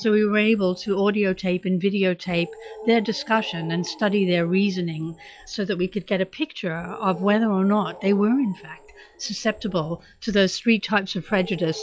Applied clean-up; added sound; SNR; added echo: classical method log-MMSE.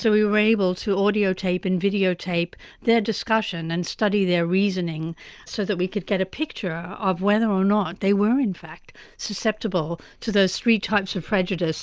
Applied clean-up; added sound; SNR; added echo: none; none; none; none.